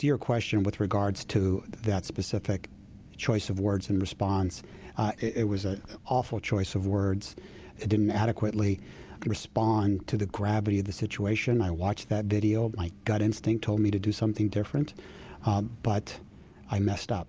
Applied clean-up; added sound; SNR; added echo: none; none; none; none.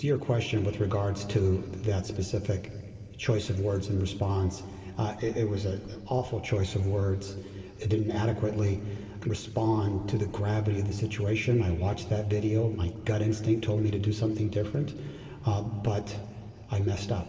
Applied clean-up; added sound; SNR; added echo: none; none; none; reverberation time 2.7 s.